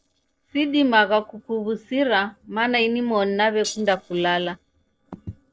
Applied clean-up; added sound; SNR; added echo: neural separator model SepFormer DNS4.